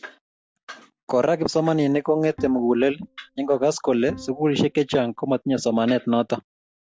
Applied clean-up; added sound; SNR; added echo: none; Bowed string instrument; 19 dB; none.